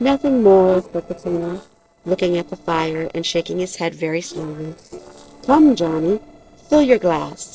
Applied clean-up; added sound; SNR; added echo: neural separator model SepFormer DNS4.